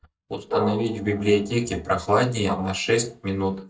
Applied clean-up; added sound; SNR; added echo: neural mask model DeepFilterNet 3.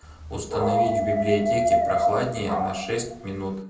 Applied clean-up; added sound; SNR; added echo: none; Dog; -3 dB; reverberation time 0.6 s.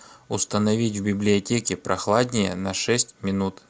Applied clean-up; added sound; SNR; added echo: none; none; none; none.